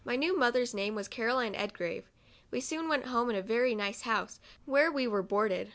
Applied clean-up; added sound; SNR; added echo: none; none; none; none.